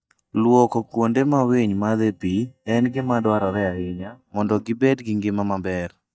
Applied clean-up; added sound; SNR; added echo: neural mask model DeepFilterNet 3.